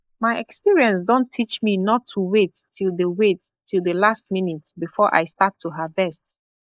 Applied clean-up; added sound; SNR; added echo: neural mask model Resemble Enhance denoiser.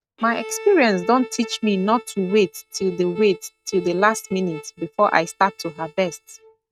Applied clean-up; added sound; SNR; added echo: neural mask model RNNoise.